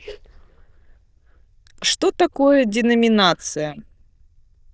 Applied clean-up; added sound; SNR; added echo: neural diffusion model UNIVERSE++.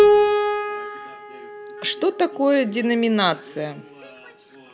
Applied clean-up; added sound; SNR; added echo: none; Keyboard (musical); -1 dB; none.